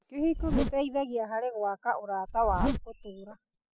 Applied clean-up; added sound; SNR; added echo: classical method spectral subtraction.